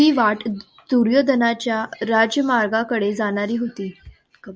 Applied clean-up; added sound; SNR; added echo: none; none; none; none.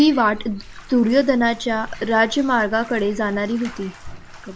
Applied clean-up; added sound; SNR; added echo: none; Bathtub (filling or washing); 16 dB; none.